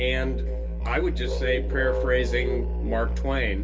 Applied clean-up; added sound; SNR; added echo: none; Musical instrument; -2 dB; reverberation time 0.1 s.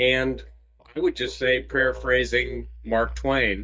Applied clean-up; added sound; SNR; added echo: neural mask model DeepFilterNet 3.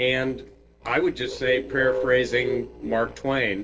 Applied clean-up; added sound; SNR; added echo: neural separator model SepFormer DNS4.